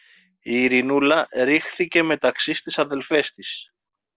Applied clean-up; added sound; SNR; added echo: none; none; none; none.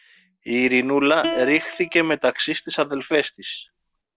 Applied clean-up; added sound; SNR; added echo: none; Plucked string instrument; 12 dB; none.